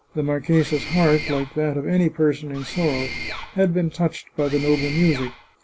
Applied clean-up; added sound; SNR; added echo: none; Mechanisms; 9 dB; none.